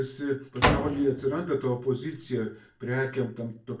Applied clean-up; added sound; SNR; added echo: none; Slam; 1 dB; reverberation time 0.3 s.